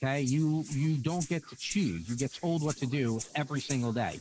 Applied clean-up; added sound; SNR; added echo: neural mask model Resemble Enhance denoiser.